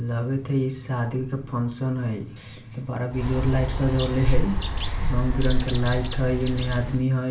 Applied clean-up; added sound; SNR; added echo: none; Bird; -2 dB; reverberation time 0.4 s.